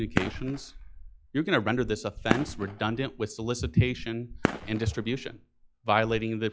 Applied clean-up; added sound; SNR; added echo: classical method log-MMSE.